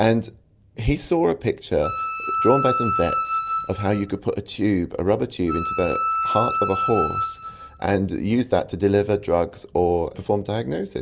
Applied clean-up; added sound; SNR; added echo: none; Wind instrument, woodwind instrument; 2 dB; none.